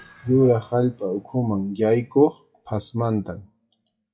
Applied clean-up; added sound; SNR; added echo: classical method WPE with log-MMSE.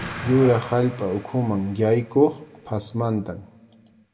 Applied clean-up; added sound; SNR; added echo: none; Explosion; 16 dB; reverberation time 0.8 s.